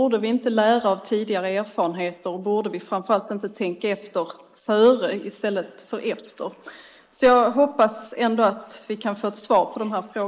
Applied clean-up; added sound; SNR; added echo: neural mask model Resemble Enhance denoiser.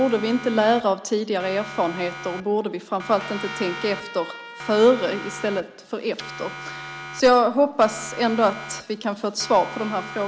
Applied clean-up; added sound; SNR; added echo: none; Siren + Trumpet; 14 dB; none.